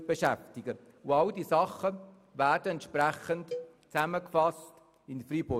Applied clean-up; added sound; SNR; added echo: none; Cowbell; 15 dB; none.